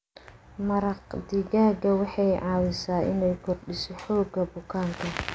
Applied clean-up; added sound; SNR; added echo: none; none; none; none.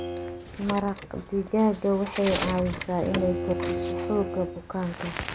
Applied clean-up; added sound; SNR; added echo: none; Bowed string instrument + Bird; 6 dB; none.